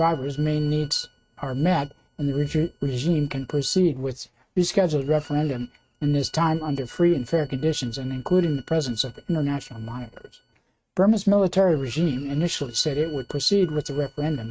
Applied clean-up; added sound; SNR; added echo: neural mask model RNNoise.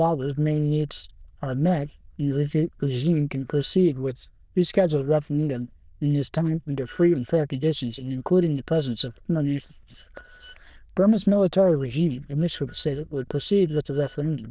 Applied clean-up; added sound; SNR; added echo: neural diffusion model UNIVERSE++.